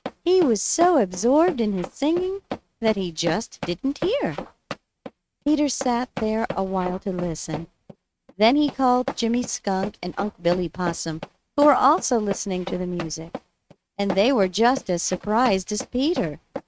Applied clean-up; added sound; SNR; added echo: neural mask model RNNoise.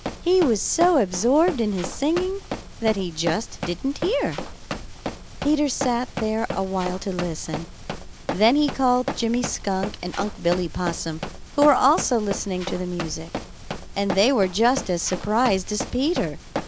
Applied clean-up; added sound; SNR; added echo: none; Run; 9 dB; none.